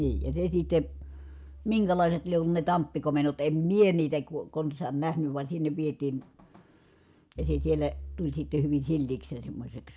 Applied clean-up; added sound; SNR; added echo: none; Bowed string instrument; 13 dB; none.